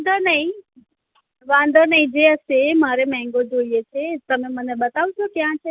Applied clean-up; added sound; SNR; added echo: none; none; none; none.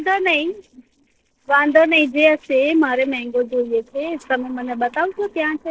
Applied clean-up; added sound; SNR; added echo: neural separator model SepFormer DNS4.